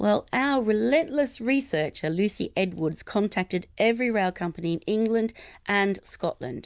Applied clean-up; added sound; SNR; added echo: none; none; none; none.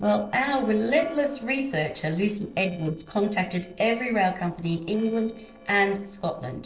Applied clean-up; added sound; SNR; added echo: neural separator model SepFormer DNS4.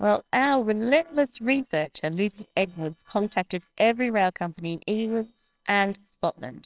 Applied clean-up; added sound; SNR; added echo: neural separator model SepFormer WHAMR!.